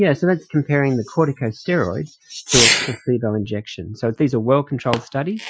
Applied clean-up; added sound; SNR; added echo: classical method Wiener filter.